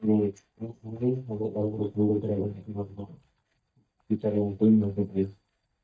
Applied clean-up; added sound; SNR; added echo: neural mask model DeepFilterNet 3.